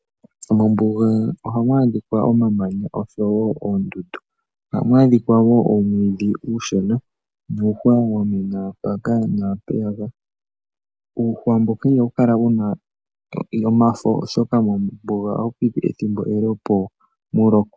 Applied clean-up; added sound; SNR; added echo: none; none; none; none.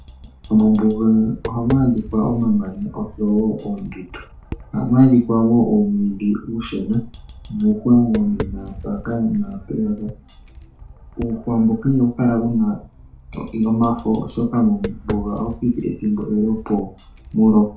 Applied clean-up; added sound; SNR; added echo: none; Tap; 16 dB; reverberation time 0.3 s.